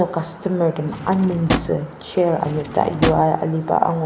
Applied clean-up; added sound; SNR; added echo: none; Drawer open or close; 7 dB; none.